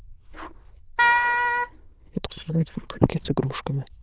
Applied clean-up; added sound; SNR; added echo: neural diffusion model UNIVERSE++.